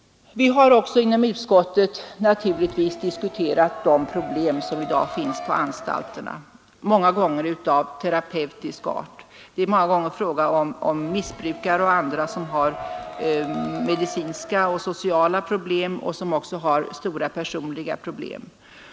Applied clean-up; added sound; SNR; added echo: none; Crowd; 12 dB; none.